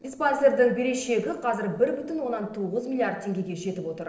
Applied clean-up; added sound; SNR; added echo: neural separator model SepFormer DNS4.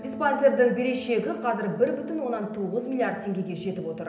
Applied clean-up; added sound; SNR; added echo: none; Wind instrument, woodwind instrument; 12 dB; reverberation time 0.9 s.